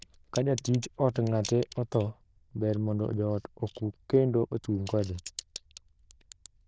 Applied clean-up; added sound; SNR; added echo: neural diffusion model UNIVERSE++.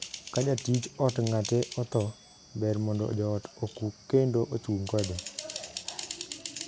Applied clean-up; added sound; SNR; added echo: none; Typing; 13 dB; none.